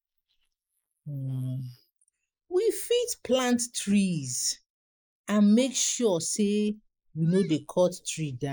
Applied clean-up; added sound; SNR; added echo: neural mask model Resemble Enhance denoiser.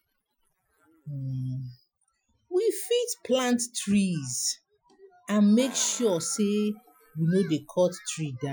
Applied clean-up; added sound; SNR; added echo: classical method Wiener filter.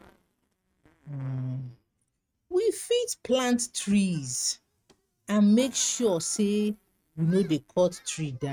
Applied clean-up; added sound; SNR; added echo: neural mask model RNNoise.